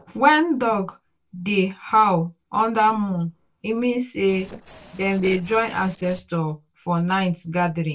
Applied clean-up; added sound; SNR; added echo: neural separator model SepFormer DNS4.